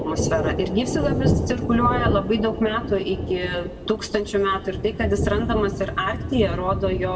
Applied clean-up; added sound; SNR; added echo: none; Thunder; 2 dB; reverberation time 1.1 s.